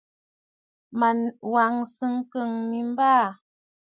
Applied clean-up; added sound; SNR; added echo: none; none; none; none.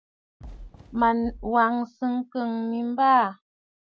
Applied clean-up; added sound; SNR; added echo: none; Fireworks; 18 dB; none.